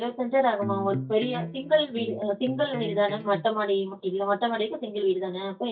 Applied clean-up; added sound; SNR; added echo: neural mask model DeepFilterNet 3.